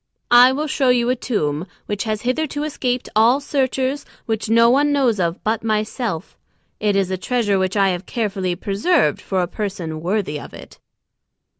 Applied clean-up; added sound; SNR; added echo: none; none; none; none.